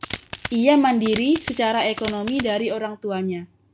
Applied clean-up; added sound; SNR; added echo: none; Coin (dropping); 10 dB; none.